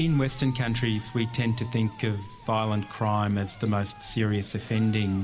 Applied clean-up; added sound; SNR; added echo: none; Cheering + Thunder; 19 dB; none.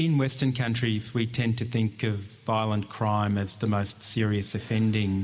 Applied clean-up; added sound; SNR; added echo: none; none; none; none.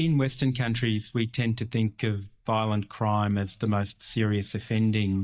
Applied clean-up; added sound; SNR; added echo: neural mask model DeepFilterNet 3.